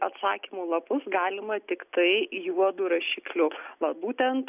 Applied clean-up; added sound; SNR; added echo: none; none; none; none.